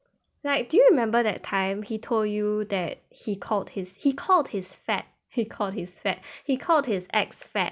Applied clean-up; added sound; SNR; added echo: none; none; none; none.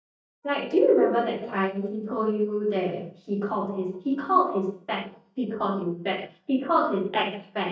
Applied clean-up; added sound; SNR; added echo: neural mask model DeepFilterNet 3.